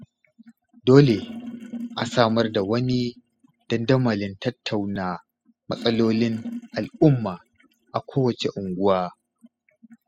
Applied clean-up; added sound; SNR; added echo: classical method spectral subtraction.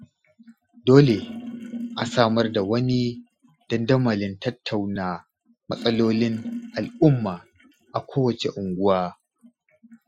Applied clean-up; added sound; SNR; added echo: classical method Wiener filter.